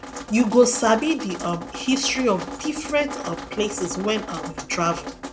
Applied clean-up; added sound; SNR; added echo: none; Drip; 11 dB; none.